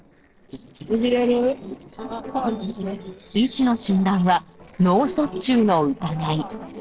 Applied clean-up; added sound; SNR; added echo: neural separator model SepFormer DNS4.